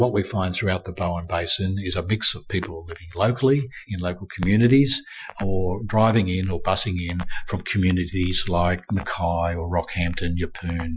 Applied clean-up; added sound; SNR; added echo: classical method Wiener filter.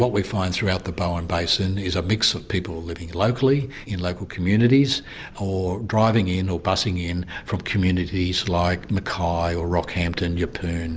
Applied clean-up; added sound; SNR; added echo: none; none; none; none.